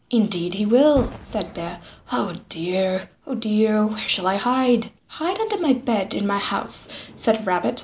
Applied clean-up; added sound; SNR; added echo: none; Boom; 16 dB; none.